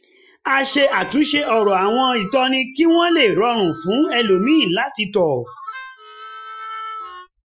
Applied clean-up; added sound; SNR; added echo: classical method Wiener filter.